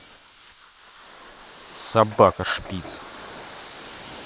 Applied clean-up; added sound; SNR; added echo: neural mask model Resemble Enhance denoiser.